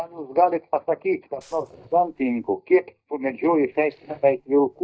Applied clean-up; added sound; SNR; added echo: neural mask model DeepFilterNet 3.